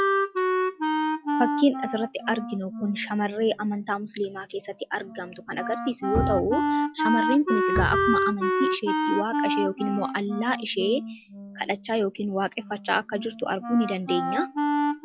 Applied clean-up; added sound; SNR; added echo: classical method log-MMSE.